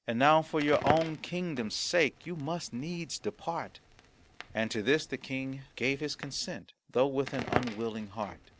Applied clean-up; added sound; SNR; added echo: none; Crackle; 10 dB; none.